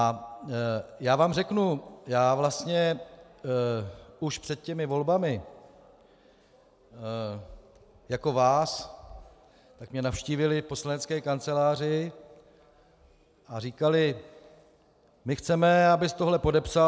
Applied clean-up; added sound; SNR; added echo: none; none; none; none.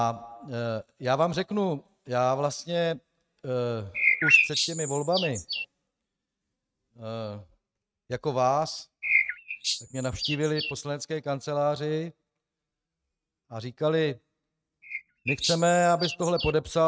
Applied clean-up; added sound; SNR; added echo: neural mask model RNNoise.